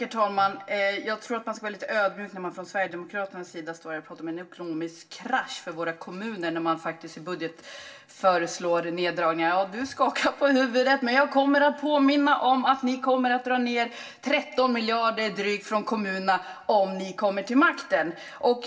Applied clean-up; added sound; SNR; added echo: none; none; none; reverberation time 0.2 s.